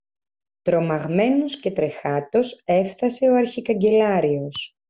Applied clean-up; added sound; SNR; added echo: none; none; none; none.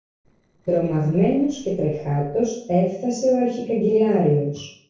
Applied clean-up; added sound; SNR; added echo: neural separator model SepFormer DNS4.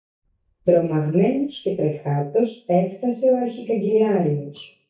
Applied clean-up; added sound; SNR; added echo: neural mask model DeepFilterNet 3.